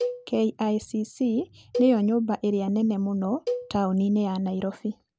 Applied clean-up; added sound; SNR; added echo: none; Cowbell; 11 dB; none.